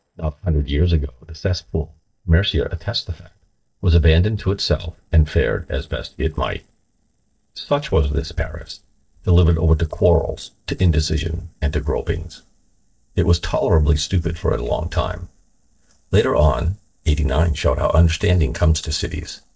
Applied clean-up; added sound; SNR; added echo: neural mask model DeepFilterNet 3.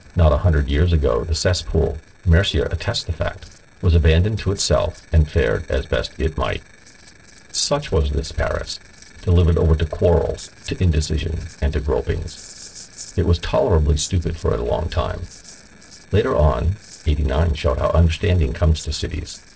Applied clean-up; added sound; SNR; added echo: neural separator model SepFormer DNS4.